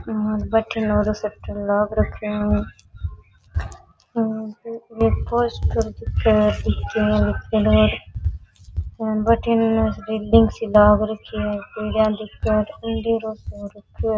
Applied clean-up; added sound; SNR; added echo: none; none; none; none.